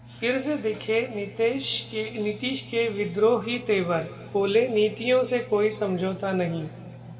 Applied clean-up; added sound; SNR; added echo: none; Engine; 19 dB; reverberation time 2.0 s.